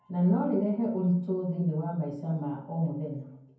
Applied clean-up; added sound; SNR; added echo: none; none; none; reverberation time 0.9 s.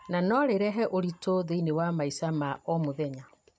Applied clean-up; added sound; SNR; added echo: none; none; none; none.